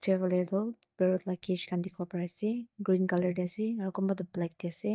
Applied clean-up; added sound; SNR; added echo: neural mask model DeepFilterNet 3.